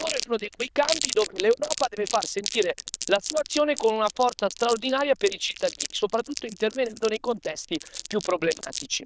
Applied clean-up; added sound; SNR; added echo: neural diffusion model UNIVERSE++.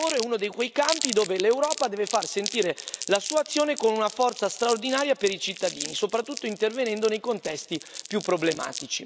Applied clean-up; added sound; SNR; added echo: none; Crumpling, crinkling; 10 dB; none.